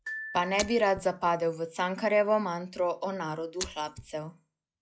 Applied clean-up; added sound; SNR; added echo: classical method log-MMSE.